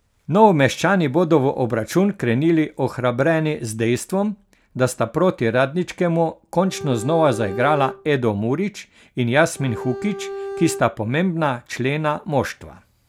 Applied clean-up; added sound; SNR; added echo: none; Bowed string instrument; 12 dB; none.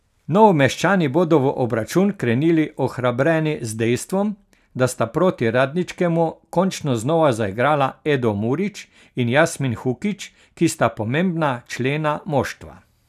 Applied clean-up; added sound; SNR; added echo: none; none; none; none.